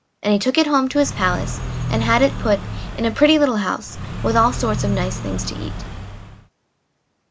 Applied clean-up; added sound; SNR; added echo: none; Car; 6 dB; none.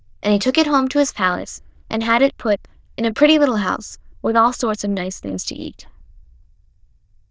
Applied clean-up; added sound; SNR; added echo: neural diffusion model UNIVERSE++.